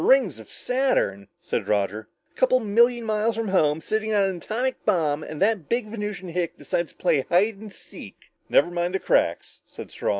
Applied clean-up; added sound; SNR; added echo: none; none; none; none.